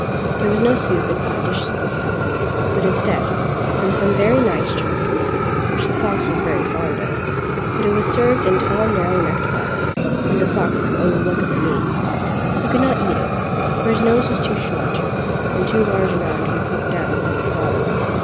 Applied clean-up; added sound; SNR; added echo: none; Fire; -4 dB; none.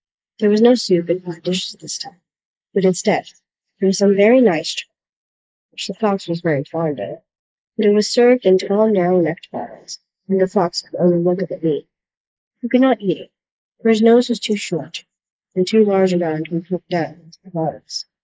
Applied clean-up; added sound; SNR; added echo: neural mask model Resemble Enhance denoiser.